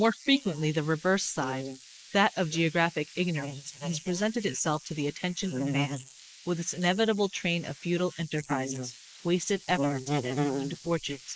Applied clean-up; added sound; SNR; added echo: neural mask model Resemble Enhance denoiser.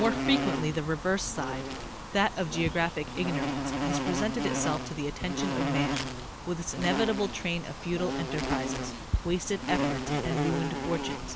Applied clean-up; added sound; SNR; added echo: none; Insect; 1 dB; none.